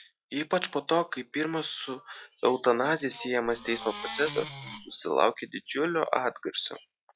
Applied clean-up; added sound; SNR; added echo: classical method log-MMSE.